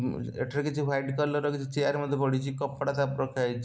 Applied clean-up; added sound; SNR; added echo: none; none; none; none.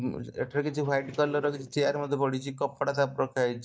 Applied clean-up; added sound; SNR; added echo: neural mask model DeepFilterNet 3.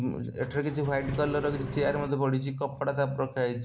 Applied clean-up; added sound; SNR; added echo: none; Engine; 10 dB; none.